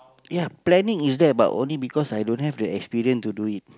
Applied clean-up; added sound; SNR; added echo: none; none; none; none.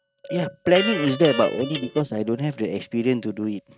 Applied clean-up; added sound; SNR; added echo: neural mask model RNNoise.